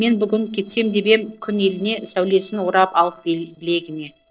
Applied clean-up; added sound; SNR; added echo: neural separator model SepFormer DNS4.